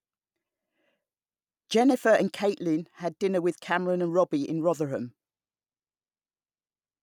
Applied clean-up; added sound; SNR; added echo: none; none; none; none.